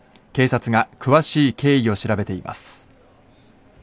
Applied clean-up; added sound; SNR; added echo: none; none; none; none.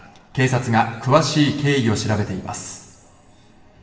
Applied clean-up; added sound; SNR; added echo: none; none; none; reverberation time 1.1 s.